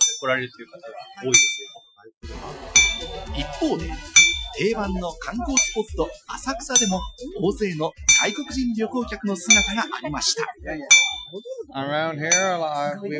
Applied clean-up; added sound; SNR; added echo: classical method Wiener filter.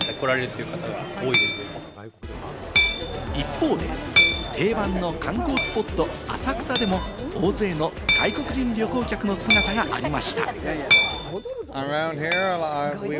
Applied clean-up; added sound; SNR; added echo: none; Hammer; -1 dB; none.